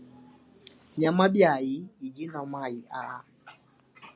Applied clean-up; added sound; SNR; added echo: none; none; none; none.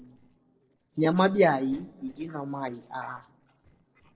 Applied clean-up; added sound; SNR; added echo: neural separator model SepFormer DNS4.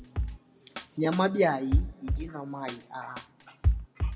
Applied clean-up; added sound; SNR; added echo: none; Drum kit; 0 dB; reverberation time 1.0 s.